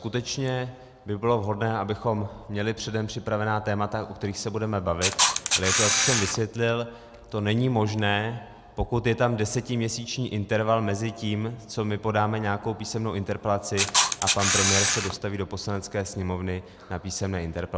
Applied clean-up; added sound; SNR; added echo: none; Camera; -4 dB; none.